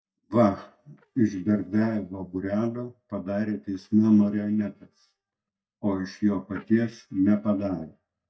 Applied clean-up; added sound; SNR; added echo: neural mask model DeepFilterNet 3.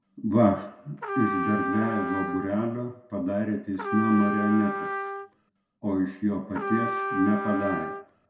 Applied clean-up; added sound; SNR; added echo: none; Trumpet; 6 dB; reverberation time 0.5 s.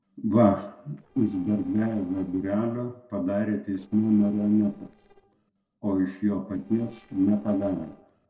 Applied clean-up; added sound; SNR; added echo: neural separator model SepFormer DNS4.